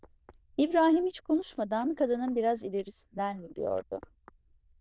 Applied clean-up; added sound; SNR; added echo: neural diffusion model UNIVERSE++.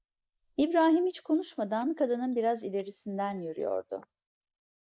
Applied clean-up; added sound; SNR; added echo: neural mask model Resemble Enhance denoiser.